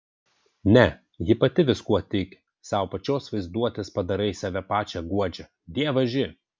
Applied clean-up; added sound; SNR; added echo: none; none; none; none.